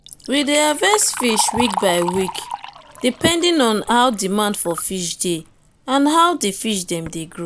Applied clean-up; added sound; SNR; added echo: none; Liquid; 12 dB; none.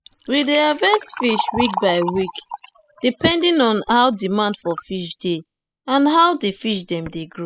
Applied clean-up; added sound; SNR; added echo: classical method spectral subtraction.